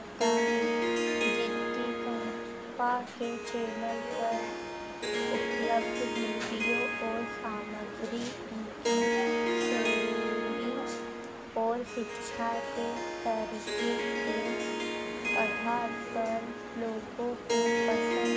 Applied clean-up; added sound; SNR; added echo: none; Harp; -3 dB; none.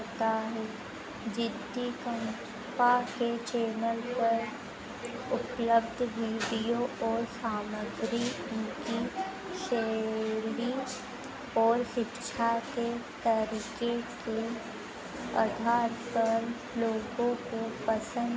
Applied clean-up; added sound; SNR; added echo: none; none; none; none.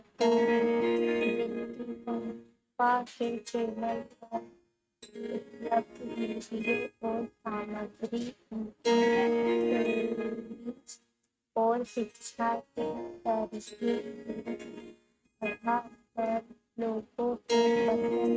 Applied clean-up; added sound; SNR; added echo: neural mask model RNNoise.